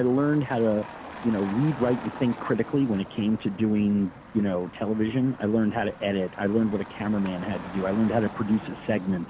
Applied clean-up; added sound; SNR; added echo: none; Motor vehicle (road); 16 dB; none.